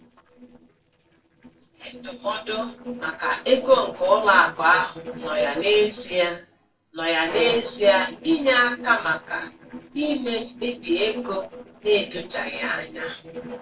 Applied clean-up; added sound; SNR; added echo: neural separator model SepFormer DNS4.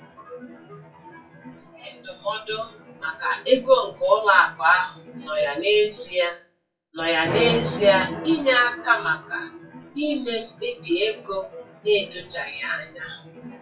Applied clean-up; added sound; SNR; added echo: classical method WPE with log-MMSE.